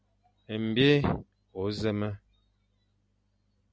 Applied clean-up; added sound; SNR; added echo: none; none; none; none.